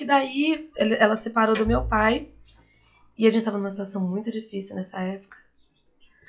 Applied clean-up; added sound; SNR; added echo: classical method log-MMSE.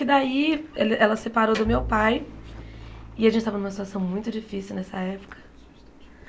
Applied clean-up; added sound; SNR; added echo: none; Bowed string instrument; 15 dB; none.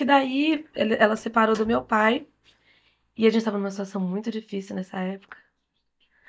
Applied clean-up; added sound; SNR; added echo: neural mask model DeepFilterNet 3.